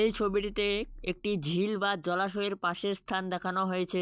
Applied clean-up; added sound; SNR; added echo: none; none; none; none.